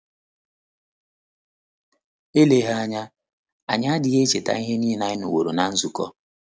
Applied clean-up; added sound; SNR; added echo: none; none; none; none.